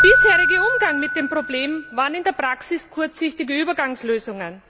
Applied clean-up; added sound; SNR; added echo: none; Keyboard (musical); 0 dB; none.